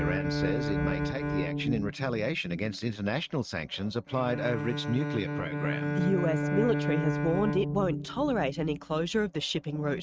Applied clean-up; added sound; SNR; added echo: neural mask model RNNoise.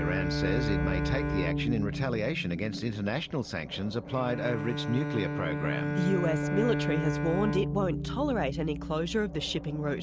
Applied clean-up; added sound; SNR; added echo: none; Bowed string instrument; 3 dB; none.